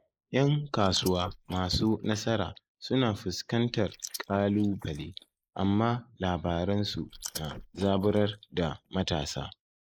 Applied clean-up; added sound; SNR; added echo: neural mask model Resemble Enhance denoiser.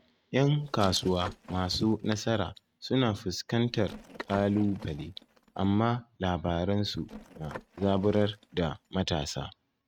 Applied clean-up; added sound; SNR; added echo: neural mask model RNNoise.